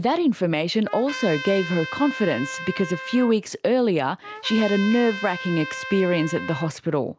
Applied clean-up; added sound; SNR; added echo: none; Trumpet; 11 dB; none.